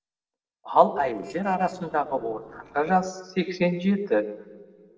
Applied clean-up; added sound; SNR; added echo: neural separator model SepFormer DNS4.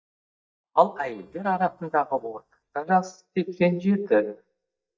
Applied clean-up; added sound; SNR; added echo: neural mask model DeepFilterNet 3.